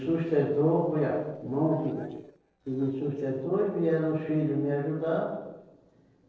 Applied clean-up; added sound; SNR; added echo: neural separator model SepFormer DNS4.